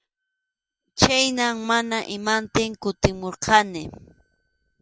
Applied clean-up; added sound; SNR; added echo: neural mask model DeepFilterNet 3.